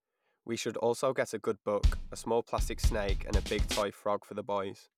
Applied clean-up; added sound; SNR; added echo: none; Bass drum / Snare drum / Drum kit; -3 dB; none.